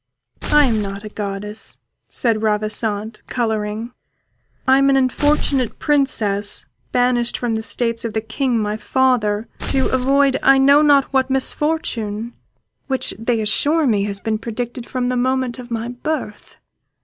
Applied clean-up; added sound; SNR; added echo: none; Tearing; 3 dB; none.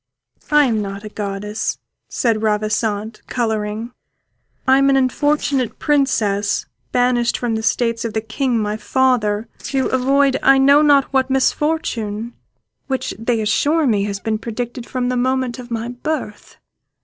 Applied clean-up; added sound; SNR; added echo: neural separator model SepFormer DNS4.